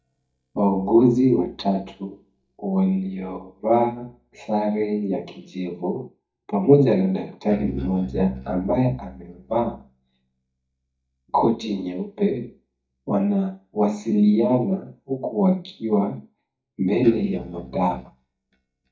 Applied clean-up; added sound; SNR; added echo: neural mask model DeepFilterNet 3.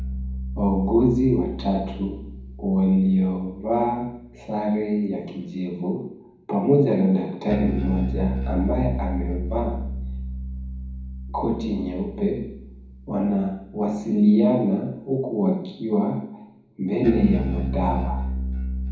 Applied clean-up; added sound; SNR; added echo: none; Bass guitar; 7 dB; reverberation time 1.2 s.